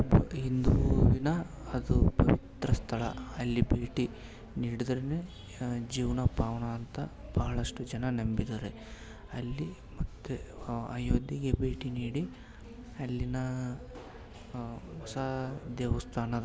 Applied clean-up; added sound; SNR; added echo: none; none; none; none.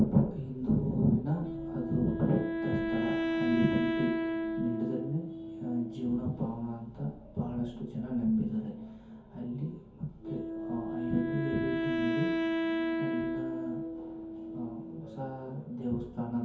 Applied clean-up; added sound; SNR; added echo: none; Wind instrument, woodwind instrument; 3 dB; reverberation time 0.6 s.